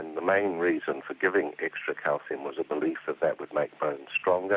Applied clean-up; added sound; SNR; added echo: none; none; none; none.